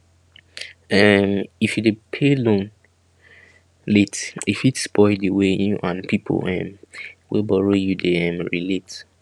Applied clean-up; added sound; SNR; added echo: none; none; none; none.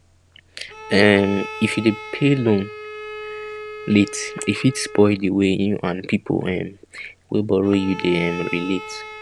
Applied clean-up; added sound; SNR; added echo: none; Bowed string instrument; 15 dB; none.